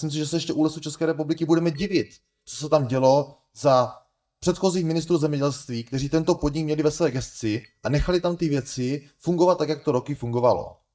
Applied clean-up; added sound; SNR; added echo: neural mask model DeepFilterNet 3.